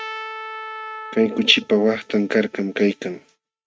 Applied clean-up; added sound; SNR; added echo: neural mask model RNNoise.